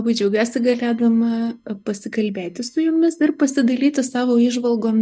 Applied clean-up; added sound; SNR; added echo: neural mask model DeepFilterNet 3.